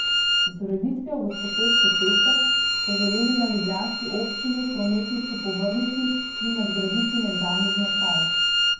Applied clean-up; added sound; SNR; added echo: none; Bowed string instrument; -3 dB; reverberation time 0.9 s.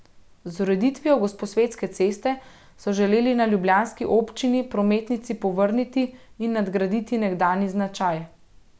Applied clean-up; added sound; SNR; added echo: none; none; none; none.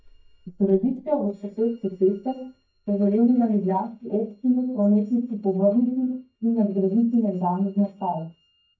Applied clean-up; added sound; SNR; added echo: neural mask model DeepFilterNet 3.